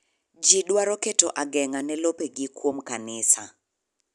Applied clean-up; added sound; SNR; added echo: none; none; none; none.